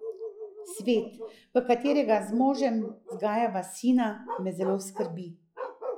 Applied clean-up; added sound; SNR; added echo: classical method log-MMSE.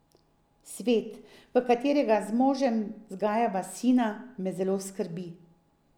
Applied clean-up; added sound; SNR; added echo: none; none; none; none.